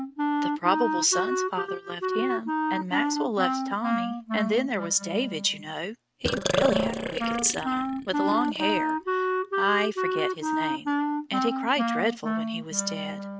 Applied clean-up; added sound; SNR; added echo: neural mask model RNNoise.